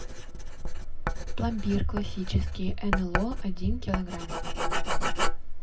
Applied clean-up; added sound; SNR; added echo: none; Writing; -5 dB; reverberation time 0.2 s.